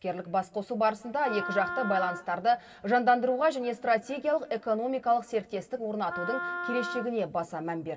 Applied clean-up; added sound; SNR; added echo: none; Wind instrument, woodwind instrument; 8 dB; reverberation time 3.0 s.